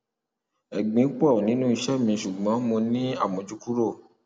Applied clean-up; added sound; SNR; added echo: none; none; none; none.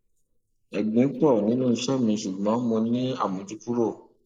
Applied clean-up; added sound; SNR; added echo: neural mask model Resemble Enhance denoiser.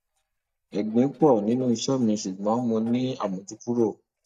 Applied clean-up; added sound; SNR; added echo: neural mask model DeepFilterNet 3.